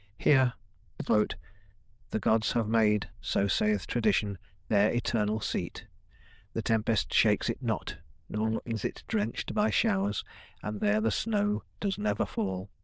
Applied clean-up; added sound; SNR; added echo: neural diffusion model UNIVERSE++.